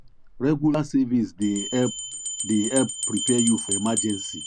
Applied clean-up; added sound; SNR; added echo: none; Bell; 3 dB; none.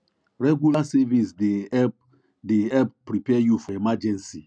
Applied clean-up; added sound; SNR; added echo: none; none; none; none.